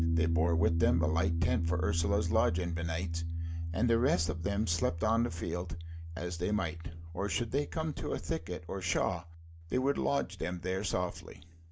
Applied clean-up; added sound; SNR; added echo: none; Piano; 2 dB; none.